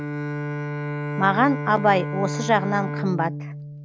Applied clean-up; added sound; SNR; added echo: none; Bowed string instrument; 5 dB; none.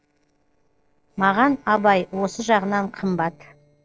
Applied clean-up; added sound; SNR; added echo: neural separator model SepFormer DNS4.